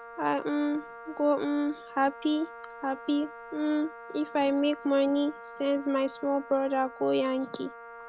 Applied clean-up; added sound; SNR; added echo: none; Wind instrument, woodwind instrument; 16 dB; none.